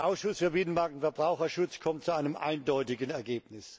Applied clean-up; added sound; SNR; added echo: none; none; none; none.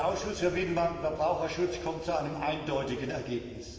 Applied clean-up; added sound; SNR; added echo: none; Aircraft; 17 dB; reverberation time 1.7 s.